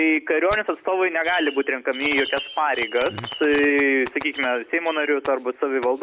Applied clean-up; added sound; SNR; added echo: none; Fireworks; 14 dB; none.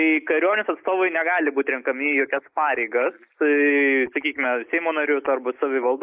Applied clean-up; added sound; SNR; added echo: neural mask model Resemble Enhance denoiser.